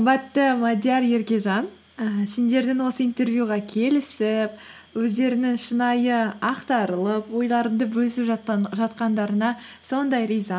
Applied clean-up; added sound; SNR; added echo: none; none; none; none.